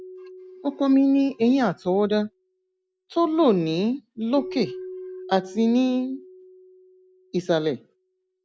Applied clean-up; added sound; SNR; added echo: none; Keyboard (musical); 18 dB; none.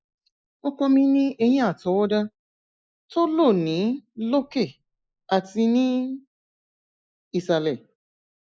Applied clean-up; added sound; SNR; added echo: neural mask model Resemble Enhance denoiser.